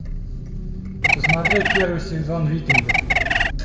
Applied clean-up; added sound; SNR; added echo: none; Bird; -5 dB; reverberation time 1.7 s.